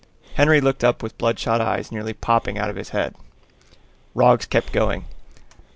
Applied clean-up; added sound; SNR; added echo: none; Breathing; 12 dB; none.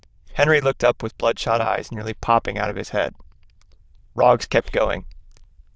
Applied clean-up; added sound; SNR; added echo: neural diffusion model UNIVERSE++.